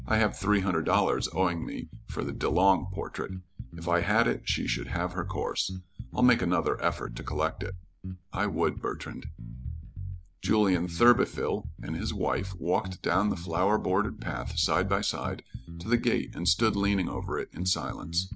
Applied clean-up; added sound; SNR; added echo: none; Bass guitar; 9 dB; none.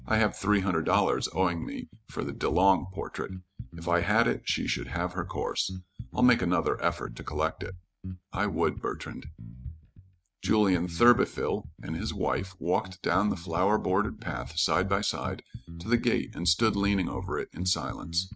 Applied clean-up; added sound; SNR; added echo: neural mask model RNNoise.